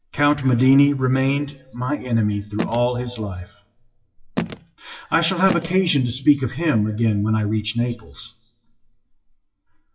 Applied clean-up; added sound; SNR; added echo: classical method WPE with log-MMSE.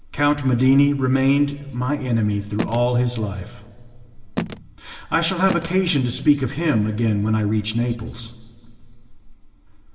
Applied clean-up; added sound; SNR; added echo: none; Telephone; 11 dB; reverberation time 1.9 s.